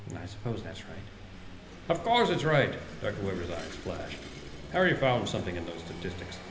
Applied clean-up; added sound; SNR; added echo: none; Engine / Vehicle; 11 dB; reverberation time 0.8 s.